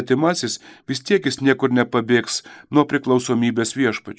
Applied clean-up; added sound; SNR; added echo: neural mask model Resemble Enhance denoiser.